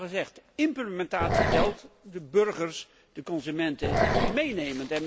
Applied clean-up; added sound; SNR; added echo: none; Growling; -3 dB; none.